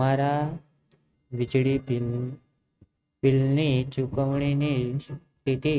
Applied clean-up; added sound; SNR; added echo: neural mask model RNNoise.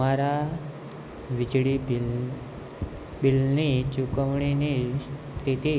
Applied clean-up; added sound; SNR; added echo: none; none; none; none.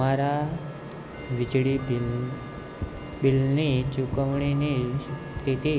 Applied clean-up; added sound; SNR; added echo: none; Tick-tock / Bell; 17 dB; none.